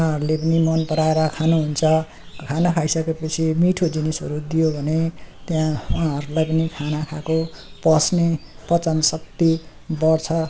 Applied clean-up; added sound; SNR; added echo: none; none; none; none.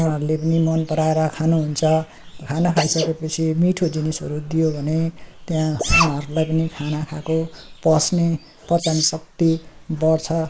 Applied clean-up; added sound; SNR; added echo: neural mask model Resemble Enhance denoiser.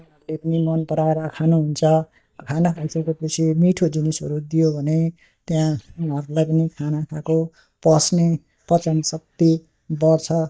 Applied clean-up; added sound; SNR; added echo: neural mask model DeepFilterNet 3.